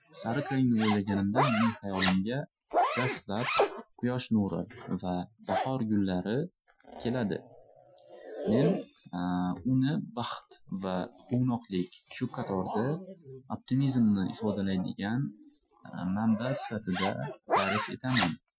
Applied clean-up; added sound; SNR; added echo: classical method Wiener filter.